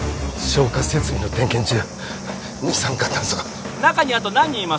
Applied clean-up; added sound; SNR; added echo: none; none; none; none.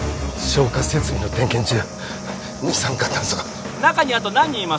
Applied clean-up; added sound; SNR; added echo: none; Wind instrument, woodwind instrument; 19 dB; none.